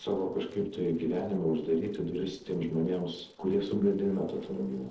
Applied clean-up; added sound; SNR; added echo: neural separator model SepFormer DNS4.